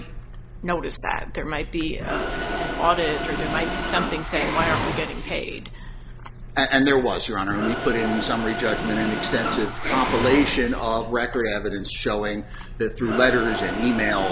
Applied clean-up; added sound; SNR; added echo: none; Mechanisms; 6 dB; none.